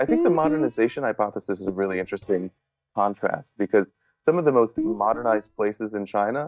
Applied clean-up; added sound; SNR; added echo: neural mask model DeepFilterNet 3.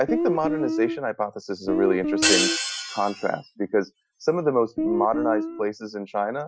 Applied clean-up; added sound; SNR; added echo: classical method Wiener filter.